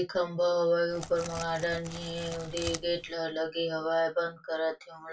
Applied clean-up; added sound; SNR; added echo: none; Crackle; 12 dB; reverberation time 0.2 s.